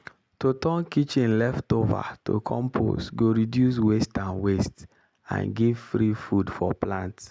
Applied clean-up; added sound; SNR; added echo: none; none; none; none.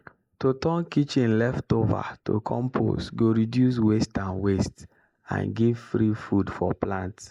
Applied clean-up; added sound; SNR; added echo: neural mask model Resemble Enhance denoiser.